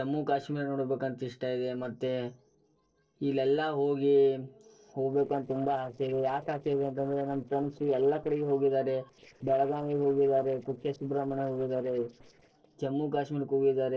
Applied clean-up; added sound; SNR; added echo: neural separator model SepFormer DNS4.